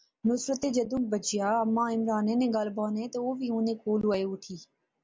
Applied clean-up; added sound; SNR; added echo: none; none; none; none.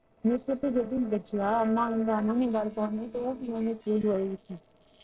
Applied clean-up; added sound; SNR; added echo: neural separator model SepFormer DNS4.